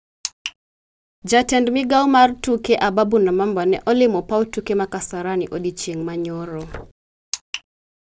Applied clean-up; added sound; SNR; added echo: none; none; none; none.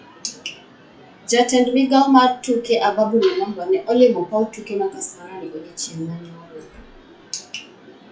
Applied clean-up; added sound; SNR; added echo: classical method WPE with log-MMSE.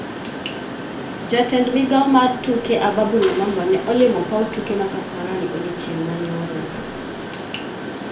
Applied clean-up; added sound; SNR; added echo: none; Mechanisms; 8 dB; reverberation time 0.4 s.